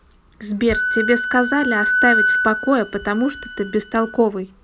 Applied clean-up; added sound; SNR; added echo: none; Wind instrument, woodwind instrument; 3 dB; none.